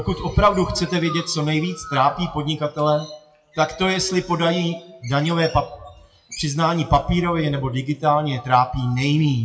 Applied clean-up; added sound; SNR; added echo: classical method WPE with log-MMSE.